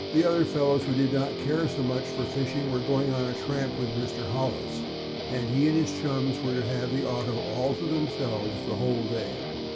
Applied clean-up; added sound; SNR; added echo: none; Guitar; 5 dB; reverberation time 0.3 s.